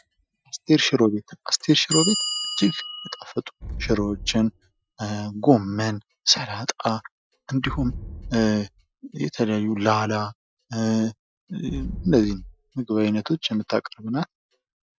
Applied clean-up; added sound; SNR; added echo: classical method Wiener filter.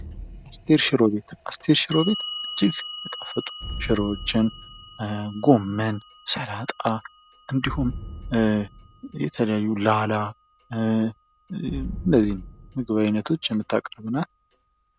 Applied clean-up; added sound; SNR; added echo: none; Explosion + Clock; 11 dB; none.